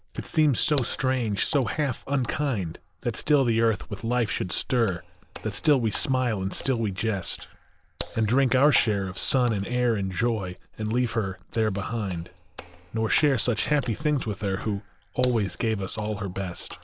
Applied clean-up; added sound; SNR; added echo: none; Water / Splash, splatter; 19 dB; none.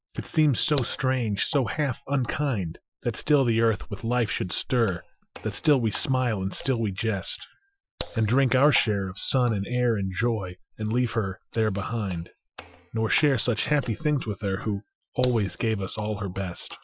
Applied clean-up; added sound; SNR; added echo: classical method Wiener filter.